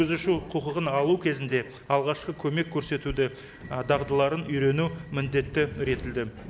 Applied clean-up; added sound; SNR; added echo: none; Subway, metro, underground; 16 dB; none.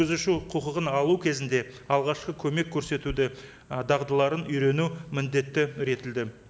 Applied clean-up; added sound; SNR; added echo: none; none; none; none.